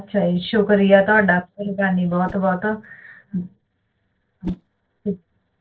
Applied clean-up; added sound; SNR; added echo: neural separator model SepFormer DNS4.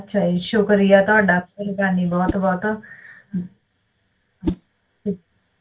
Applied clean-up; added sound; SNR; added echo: none; Whoosh, swoosh, swish; 14 dB; reverberation time 0.2 s.